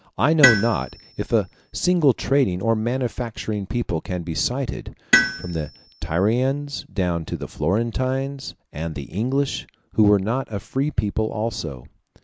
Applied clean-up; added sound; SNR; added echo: none; Tools; 5 dB; none.